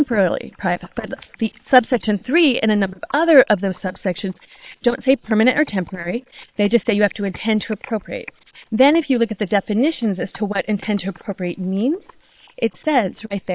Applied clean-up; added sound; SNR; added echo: neural separator model SepFormer WHAM!.